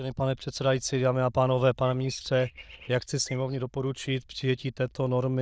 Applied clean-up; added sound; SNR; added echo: neural diffusion model UNIVERSE++.